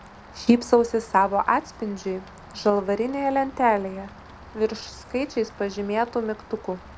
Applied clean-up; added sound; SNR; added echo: none; Rain; 20 dB; none.